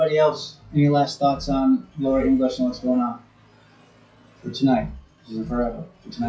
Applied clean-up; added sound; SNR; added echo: classical method WPE with log-MMSE.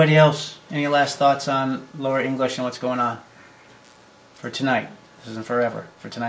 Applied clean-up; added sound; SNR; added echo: none; none; none; none.